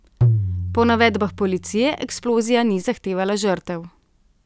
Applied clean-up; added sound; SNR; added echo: none; Tabla; 3 dB; none.